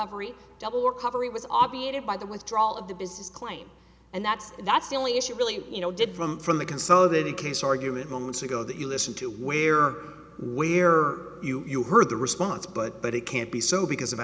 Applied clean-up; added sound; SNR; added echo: none; none; none; none.